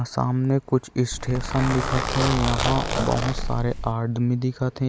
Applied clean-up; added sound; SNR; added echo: none; Zipper (clothing); 2 dB; none.